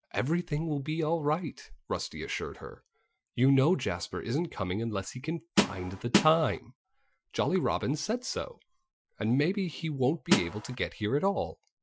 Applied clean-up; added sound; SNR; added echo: classical method Wiener filter.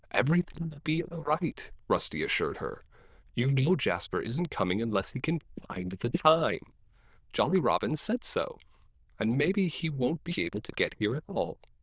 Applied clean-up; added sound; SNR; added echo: neural diffusion model UNIVERSE++.